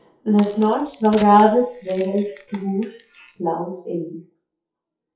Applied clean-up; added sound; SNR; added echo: classical method WPE with log-MMSE.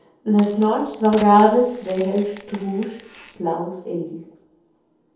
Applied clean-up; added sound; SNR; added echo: none; Crack; 19 dB; reverberation time 0.7 s.